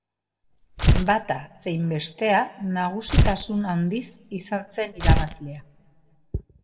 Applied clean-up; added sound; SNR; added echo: none; Tearing; -2 dB; reverberation time 0.9 s.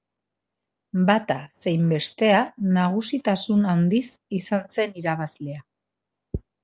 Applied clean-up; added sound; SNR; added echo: none; none; none; none.